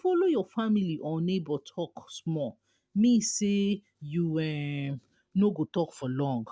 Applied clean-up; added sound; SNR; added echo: none; none; none; none.